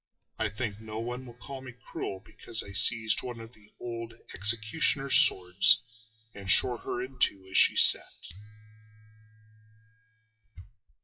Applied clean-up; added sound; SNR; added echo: classical method WPE with log-MMSE.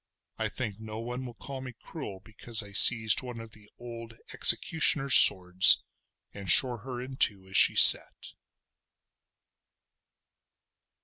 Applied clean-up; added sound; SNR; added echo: none; none; none; none.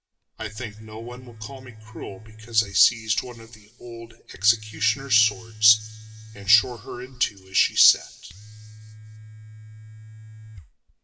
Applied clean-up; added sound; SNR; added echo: none; Domestic sounds, home sounds; 15 dB; reverberation time 1.9 s.